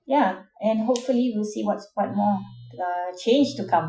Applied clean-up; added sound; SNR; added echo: classical method Wiener filter.